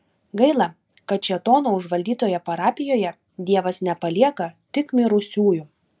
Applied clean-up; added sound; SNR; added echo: none; none; none; none.